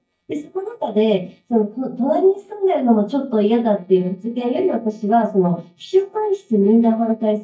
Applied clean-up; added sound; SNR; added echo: neural mask model DeepFilterNet 3.